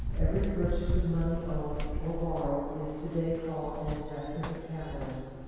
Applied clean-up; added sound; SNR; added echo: none; Run; 0 dB; reverberation time 2.0 s.